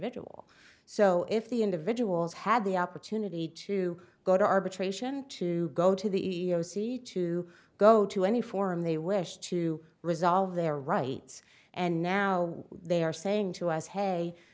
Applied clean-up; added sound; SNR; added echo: none; none; none; none.